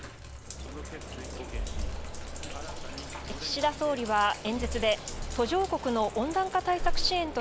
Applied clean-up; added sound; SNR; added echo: none; Sink (filling or washing); 5 dB; none.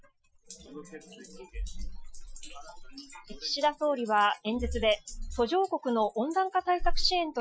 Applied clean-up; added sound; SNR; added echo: classical method Wiener filter.